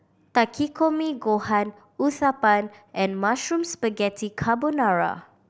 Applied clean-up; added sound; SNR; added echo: none; none; none; none.